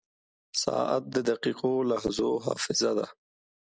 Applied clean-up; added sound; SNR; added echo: none; none; none; none.